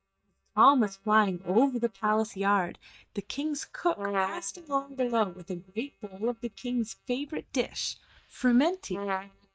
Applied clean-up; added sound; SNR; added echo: neural mask model DeepFilterNet 3.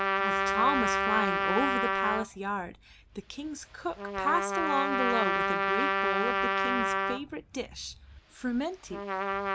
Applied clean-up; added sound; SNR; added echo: none; Trumpet; -3 dB; none.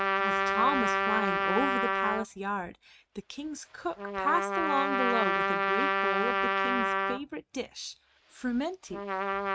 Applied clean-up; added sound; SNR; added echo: neural mask model RNNoise.